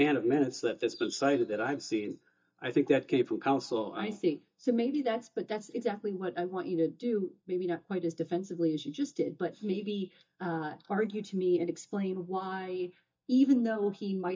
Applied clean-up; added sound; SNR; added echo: neural mask model DeepFilterNet 3.